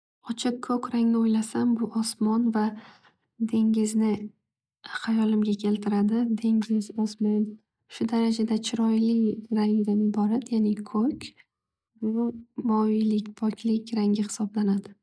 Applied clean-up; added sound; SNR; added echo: neural mask model DeepFilterNet 3.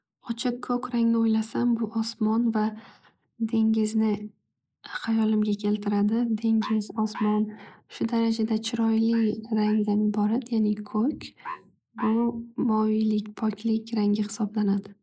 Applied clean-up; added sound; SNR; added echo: neural mask model Resemble Enhance denoiser.